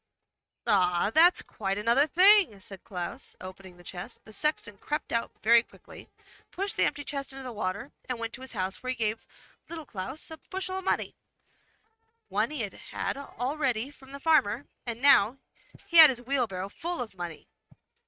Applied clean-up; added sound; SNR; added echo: neural mask model RNNoise.